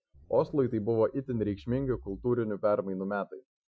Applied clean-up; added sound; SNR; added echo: classical method Wiener filter.